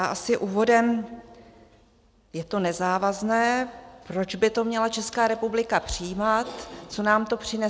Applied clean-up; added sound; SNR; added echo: none; none; none; none.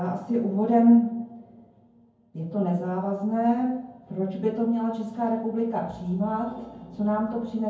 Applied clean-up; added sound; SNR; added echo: none; none; none; reverberation time 0.9 s.